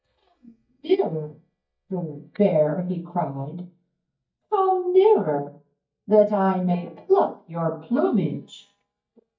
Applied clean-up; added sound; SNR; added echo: neural mask model DeepFilterNet 3.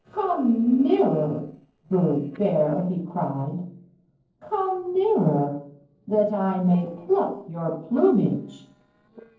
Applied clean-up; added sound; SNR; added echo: neural separator model SepFormer DNS4.